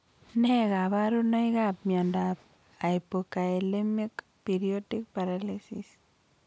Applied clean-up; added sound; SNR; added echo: none; none; none; none.